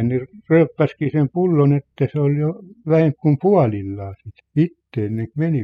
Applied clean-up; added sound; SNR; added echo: classical method spectral subtraction.